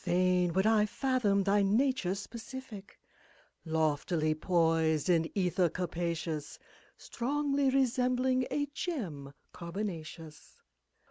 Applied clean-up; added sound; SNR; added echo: none; none; none; none.